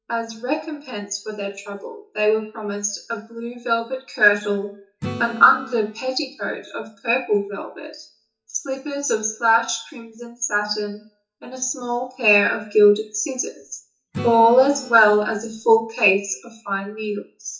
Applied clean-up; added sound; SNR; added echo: classical method WPE with log-MMSE.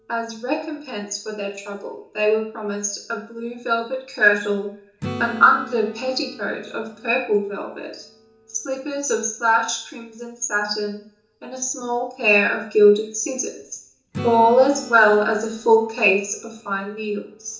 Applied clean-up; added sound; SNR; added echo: none; Acoustic guitar / Strum; 17 dB; reverberation time 0.8 s.